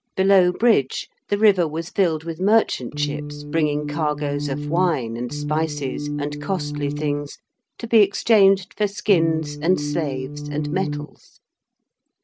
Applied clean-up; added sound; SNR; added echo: none; Organ; 5 dB; none.